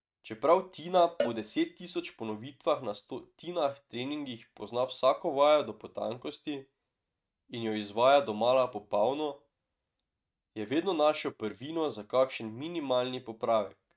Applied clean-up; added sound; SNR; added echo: neural mask model RNNoise.